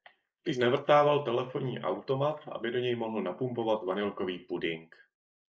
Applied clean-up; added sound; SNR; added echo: neural mask model Resemble Enhance denoiser.